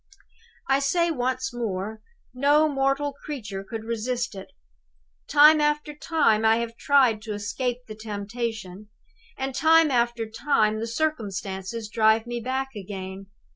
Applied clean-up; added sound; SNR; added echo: none; none; none; none.